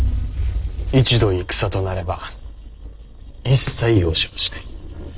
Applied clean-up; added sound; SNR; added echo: neural separator model SepFormer DNS4.